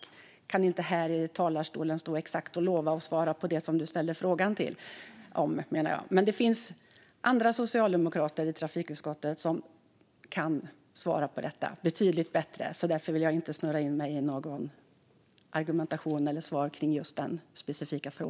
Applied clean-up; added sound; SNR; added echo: none; none; none; none.